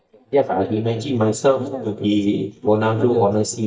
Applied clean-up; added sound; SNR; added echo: neural mask model DeepFilterNet 3.